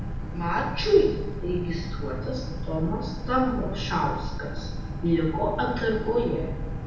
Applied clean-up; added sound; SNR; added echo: none; Boat, Water vehicle; 4 dB; reverberation time 0.9 s.